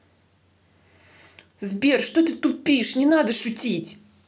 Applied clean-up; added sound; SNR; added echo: none; none; none; none.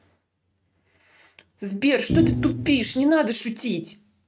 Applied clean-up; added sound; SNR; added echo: neural mask model RNNoise.